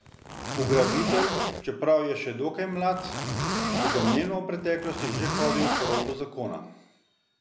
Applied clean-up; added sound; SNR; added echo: none; Zipper (clothing); 0 dB; none.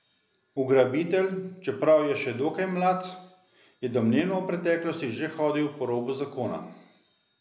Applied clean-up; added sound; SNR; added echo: none; none; none; none.